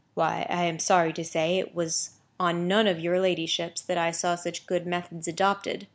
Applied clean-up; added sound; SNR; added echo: none; none; none; none.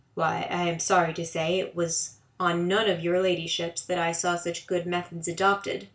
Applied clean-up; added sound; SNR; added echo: none; none; none; reverberation time 0.2 s.